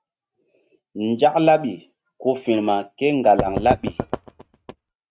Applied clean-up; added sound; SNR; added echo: neural mask model RNNoise.